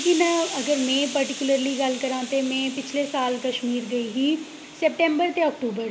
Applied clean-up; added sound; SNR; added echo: none; Hiss; 13 dB; none.